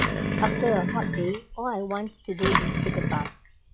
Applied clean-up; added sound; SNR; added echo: classical method log-MMSE.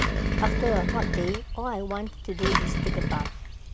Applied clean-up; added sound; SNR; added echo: none; Engine; -5 dB; none.